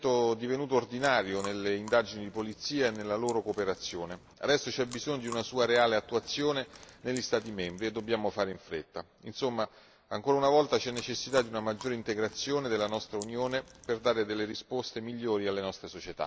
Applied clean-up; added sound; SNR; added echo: none; Chewing, mastication; 20 dB; none.